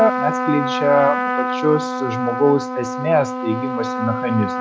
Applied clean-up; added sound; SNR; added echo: none; Trumpet; 3 dB; none.